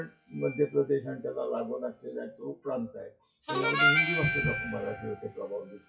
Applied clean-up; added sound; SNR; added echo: classical method WPE with log-MMSE.